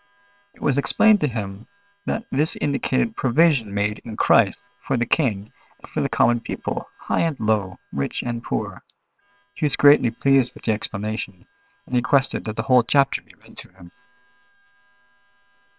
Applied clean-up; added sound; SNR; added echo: neural separator model SepFormer WHAM!.